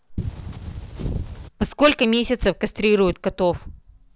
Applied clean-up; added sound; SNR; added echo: none; Wind; 9 dB; none.